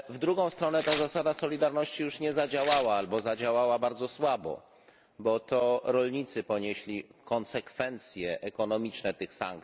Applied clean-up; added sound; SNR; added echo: none; Tearing; 10 dB; none.